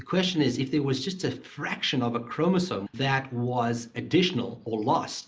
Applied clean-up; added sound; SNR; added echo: none; none; none; none.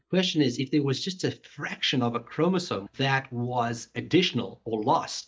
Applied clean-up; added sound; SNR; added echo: neural mask model DeepFilterNet 3.